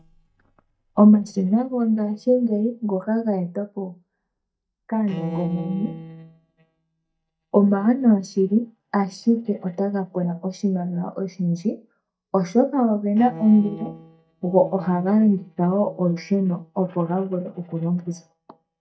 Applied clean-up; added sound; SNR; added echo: neural mask model DeepFilterNet 3.